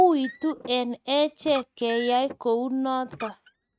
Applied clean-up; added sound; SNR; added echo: neural mask model RNNoise.